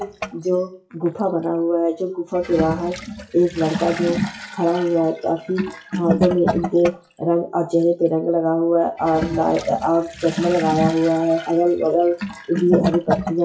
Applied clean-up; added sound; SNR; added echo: classical method WPE with log-MMSE.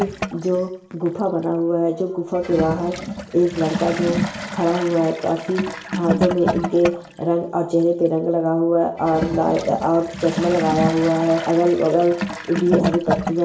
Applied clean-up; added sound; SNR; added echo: none; Toilet flush / Gurgling; 7 dB; reverberation time 0.7 s.